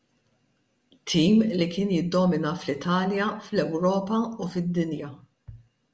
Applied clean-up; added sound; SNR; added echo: none; none; none; none.